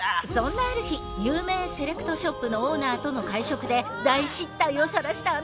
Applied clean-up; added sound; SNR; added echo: none; none; none; none.